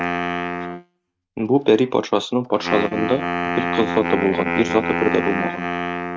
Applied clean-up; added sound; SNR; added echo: neural mask model RNNoise.